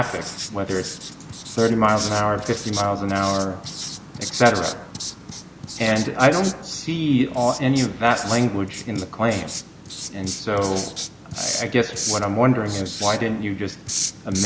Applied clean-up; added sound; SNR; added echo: none; Writing; 9 dB; none.